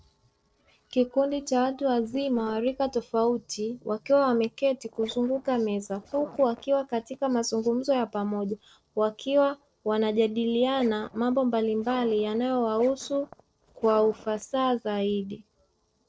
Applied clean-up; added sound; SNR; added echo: neural separator model SepFormer DNS4.